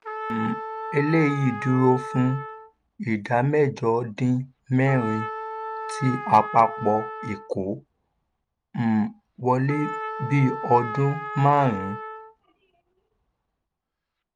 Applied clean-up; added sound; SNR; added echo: none; Trumpet; 11 dB; none.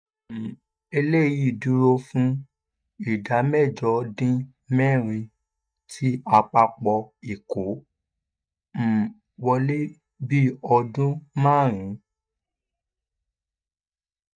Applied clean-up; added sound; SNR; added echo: neural mask model DeepFilterNet 3.